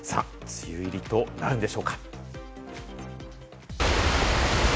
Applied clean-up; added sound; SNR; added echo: none; none; none; none.